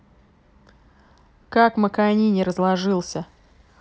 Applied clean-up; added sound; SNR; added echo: none; none; none; none.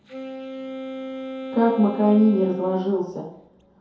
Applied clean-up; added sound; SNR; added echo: none; Wind instrument, woodwind instrument; 12 dB; reverberation time 2.4 s.